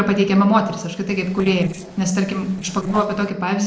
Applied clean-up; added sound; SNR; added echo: neural separator model SepFormer DNS4.